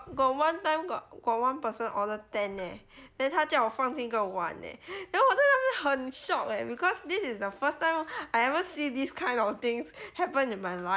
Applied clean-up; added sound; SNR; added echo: none; none; none; none.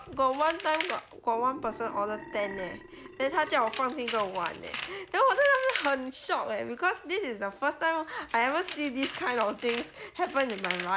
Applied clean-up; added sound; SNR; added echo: none; Tools + Burping, eructation; 12 dB; none.